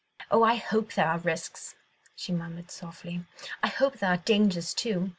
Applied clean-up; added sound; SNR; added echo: none; none; none; none.